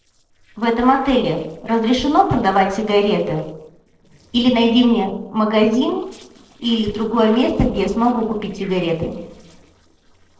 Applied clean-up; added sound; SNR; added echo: neural separator model SepFormer DNS4.